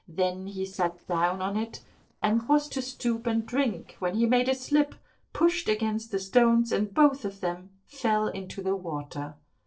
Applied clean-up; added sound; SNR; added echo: neural separator model SepFormer DNS4.